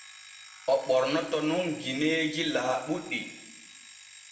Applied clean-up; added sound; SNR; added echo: none; Alarm; 19 dB; reverberation time 1.0 s.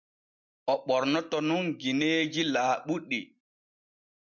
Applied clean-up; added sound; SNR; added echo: none; none; none; none.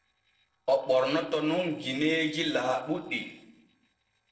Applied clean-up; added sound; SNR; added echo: neural separator model SepFormer DNS4.